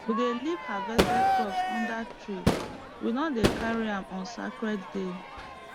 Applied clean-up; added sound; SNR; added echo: none; Crowd / Fireworks; -2 dB; none.